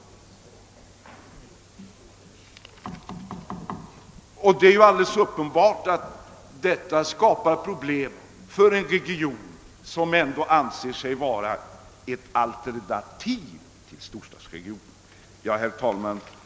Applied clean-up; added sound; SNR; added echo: none; none; none; none.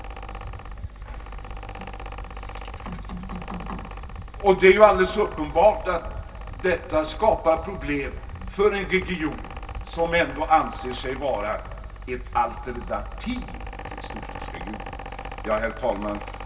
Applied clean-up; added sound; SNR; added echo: none; Mechanical fan; 10 dB; reverberation time 0.2 s.